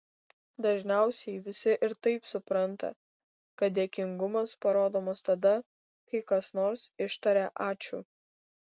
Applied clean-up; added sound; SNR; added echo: none; none; none; none.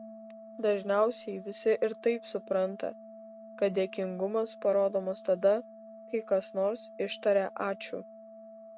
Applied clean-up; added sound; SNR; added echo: none; Organ; 17 dB; none.